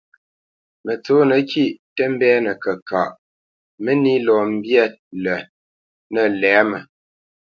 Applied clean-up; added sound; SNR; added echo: none; none; none; none.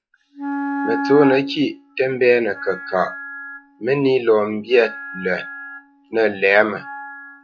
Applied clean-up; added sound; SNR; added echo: classical method log-MMSE.